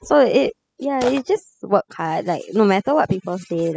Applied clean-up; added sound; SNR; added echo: classical method spectral subtraction.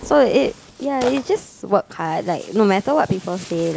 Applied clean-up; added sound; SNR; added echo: none; Tearing; 18 dB; none.